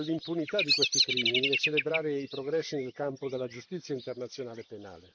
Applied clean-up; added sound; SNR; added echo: neural mask model Resemble Enhance denoiser.